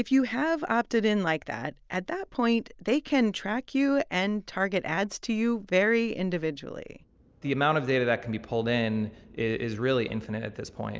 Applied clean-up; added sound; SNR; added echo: none; none; none; none.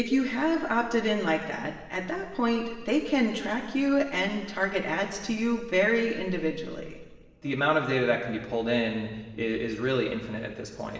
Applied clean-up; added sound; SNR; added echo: none; none; none; reverberation time 1.3 s.